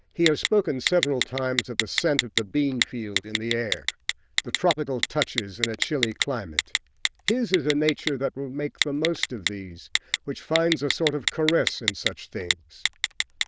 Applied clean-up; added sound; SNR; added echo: neural diffusion model UNIVERSE++.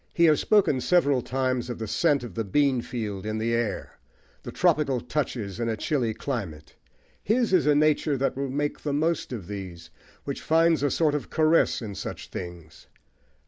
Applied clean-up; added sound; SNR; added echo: none; none; none; none.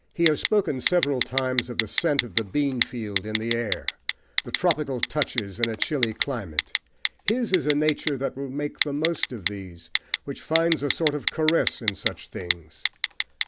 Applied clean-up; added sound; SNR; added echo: none; Telephone; 3 dB; none.